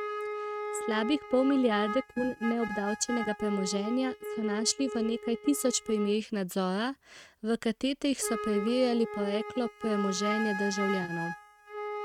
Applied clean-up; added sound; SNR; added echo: neural mask model RNNoise.